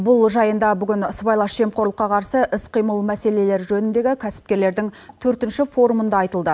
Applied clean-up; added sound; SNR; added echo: none; none; none; none.